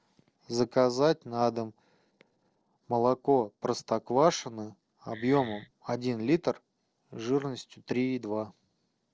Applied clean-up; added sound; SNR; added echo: neural separator model SepFormer DNS4.